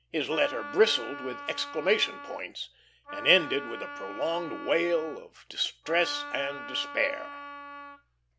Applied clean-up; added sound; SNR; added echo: none; Wind instrument, woodwind instrument; 11 dB; none.